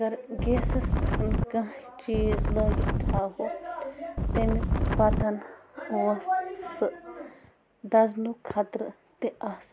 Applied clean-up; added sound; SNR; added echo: none; Wind; -4 dB; none.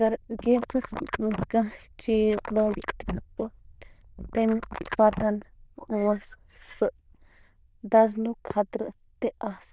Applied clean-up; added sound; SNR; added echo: neural diffusion model UNIVERSE++.